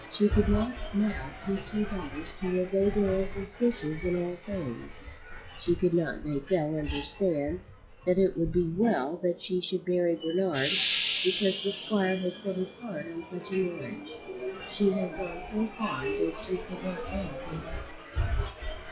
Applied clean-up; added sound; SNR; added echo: classical method log-MMSE.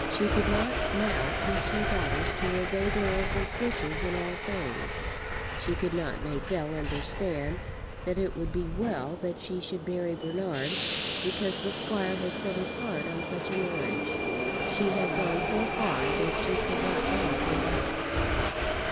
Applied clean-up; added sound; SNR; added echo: none; Subway, metro, underground; -2 dB; none.